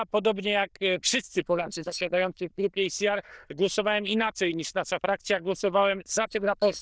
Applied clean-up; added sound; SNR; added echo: neural diffusion model UNIVERSE++.